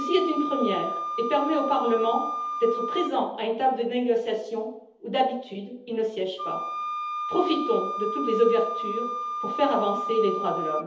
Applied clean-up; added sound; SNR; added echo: none; Wind instrument, woodwind instrument; 6 dB; reverberation time 0.8 s.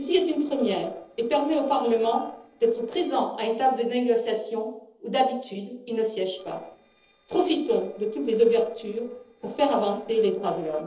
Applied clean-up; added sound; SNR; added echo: neural separator model SepFormer DNS4.